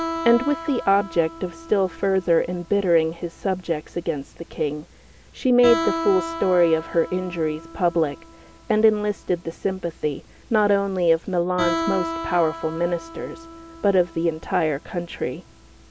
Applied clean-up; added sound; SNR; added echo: none; Guitar; 11 dB; none.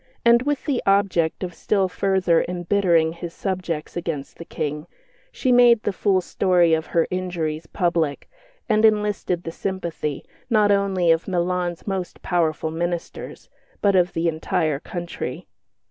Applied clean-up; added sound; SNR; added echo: none; none; none; none.